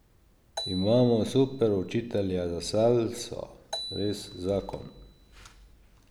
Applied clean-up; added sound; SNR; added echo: none; Marimba, xylophone; 14 dB; none.